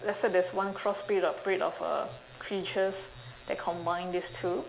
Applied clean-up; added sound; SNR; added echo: none; none; none; none.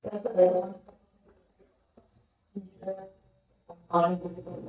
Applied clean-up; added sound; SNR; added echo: neural mask model DeepFilterNet 3.